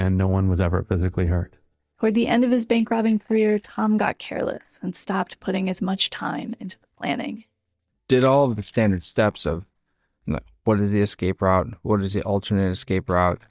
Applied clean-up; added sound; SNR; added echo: neural mask model DeepFilterNet 3.